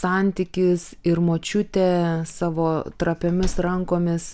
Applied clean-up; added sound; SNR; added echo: none; Slam; 13 dB; none.